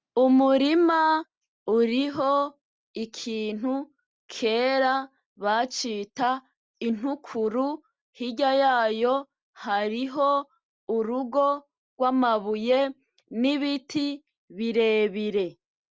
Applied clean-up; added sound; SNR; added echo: none; none; none; none.